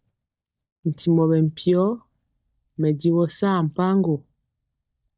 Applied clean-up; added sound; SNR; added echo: neural mask model DeepFilterNet 3.